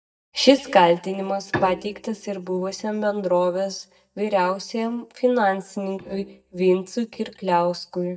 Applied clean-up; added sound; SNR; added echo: neural mask model DeepFilterNet 3.